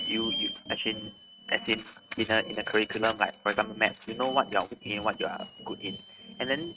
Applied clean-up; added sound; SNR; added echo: neural mask model RNNoise.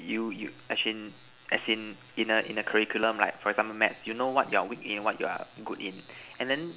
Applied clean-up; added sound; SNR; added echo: none; none; none; none.